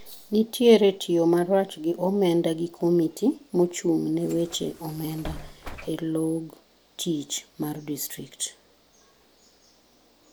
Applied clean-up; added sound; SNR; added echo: none; Bus; 15 dB; none.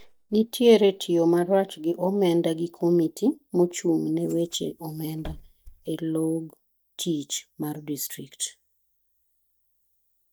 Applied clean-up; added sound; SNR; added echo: neural mask model DeepFilterNet 3.